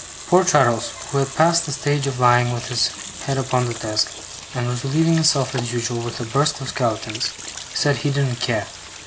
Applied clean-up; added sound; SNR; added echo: none; Sink (filling or washing) / Water tap, faucet; 13 dB; none.